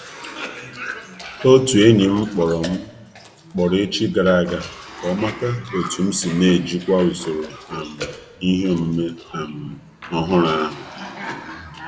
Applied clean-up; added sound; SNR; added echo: none; Cough; 15 dB; none.